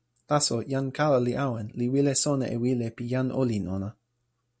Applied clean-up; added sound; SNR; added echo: none; none; none; none.